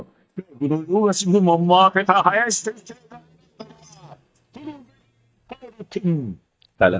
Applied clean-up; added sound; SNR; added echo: neural mask model DeepFilterNet 3.